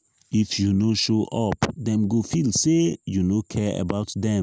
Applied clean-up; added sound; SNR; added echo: none; none; none; none.